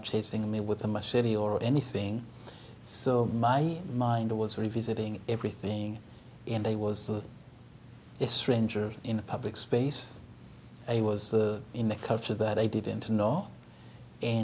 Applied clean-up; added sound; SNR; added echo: none; none; none; none.